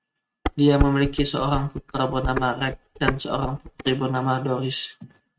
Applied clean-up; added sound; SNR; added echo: neural mask model RNNoise.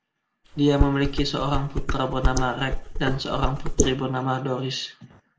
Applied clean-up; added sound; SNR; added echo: neural mask model Resemble Enhance denoiser.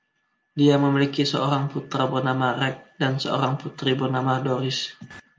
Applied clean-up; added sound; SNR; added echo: none; none; none; none.